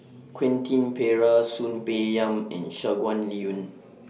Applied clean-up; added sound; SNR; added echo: none; none; none; none.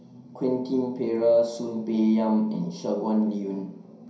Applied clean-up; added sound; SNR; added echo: none; none; none; reverberation time 0.5 s.